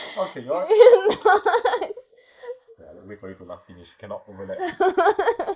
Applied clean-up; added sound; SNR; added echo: neural mask model Resemble Enhance denoiser.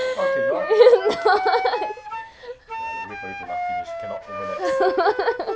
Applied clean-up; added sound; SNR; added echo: none; Wind instrument, woodwind instrument; 5 dB; none.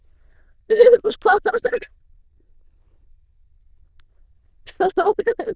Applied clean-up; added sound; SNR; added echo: neural diffusion model UNIVERSE++.